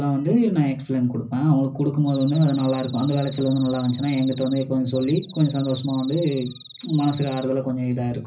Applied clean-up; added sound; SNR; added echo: none; Cricket; 20 dB; reverberation time 0.4 s.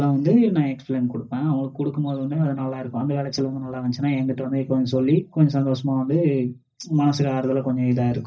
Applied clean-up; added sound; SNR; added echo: neural mask model DeepFilterNet 3.